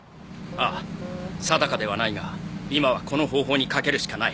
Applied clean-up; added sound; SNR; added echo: none; none; none; none.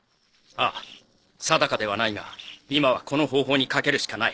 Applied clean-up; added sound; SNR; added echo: neural separator model SepFormer DNS4.